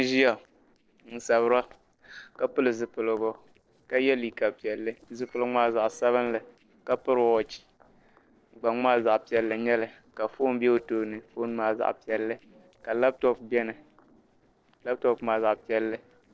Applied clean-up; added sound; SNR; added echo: neural separator model SepFormer DNS4.